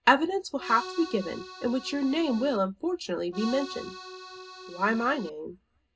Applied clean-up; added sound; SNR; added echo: none; Accordion; 13 dB; reverberation time 0.2 s.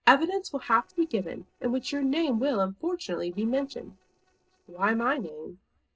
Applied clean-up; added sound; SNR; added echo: neural separator model SepFormer DNS4.